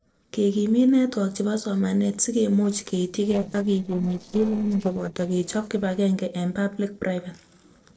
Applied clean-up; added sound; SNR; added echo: neural separator model SepFormer DNS4.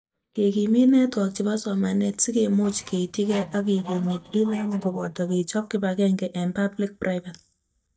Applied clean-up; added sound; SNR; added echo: neural mask model DeepFilterNet 3.